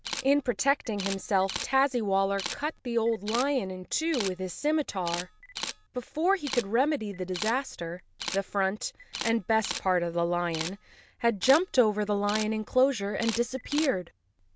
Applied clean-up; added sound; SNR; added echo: none; Camera; 12 dB; none.